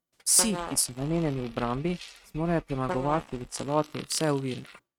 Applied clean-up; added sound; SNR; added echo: neural mask model RNNoise.